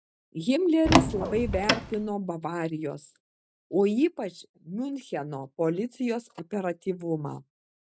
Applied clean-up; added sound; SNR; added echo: none; Door; -3 dB; none.